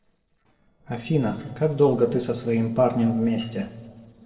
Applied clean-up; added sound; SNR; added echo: neural separator model SepFormer DNS4.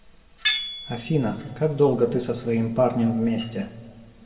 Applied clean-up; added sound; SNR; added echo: none; Tools; 9 dB; reverberation time 1.4 s.